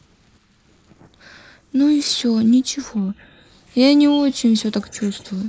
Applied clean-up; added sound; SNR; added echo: neural mask model Resemble Enhance denoiser.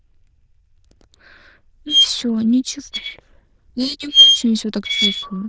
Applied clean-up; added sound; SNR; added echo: neural diffusion model UNIVERSE++.